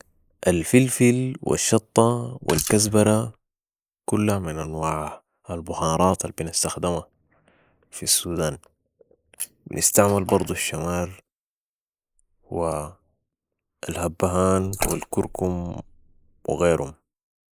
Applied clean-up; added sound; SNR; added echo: neural mask model Resemble Enhance denoiser.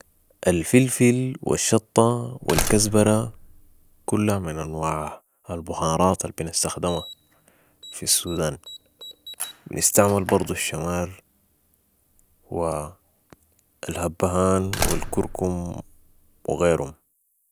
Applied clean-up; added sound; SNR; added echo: none; Slam; 12 dB; none.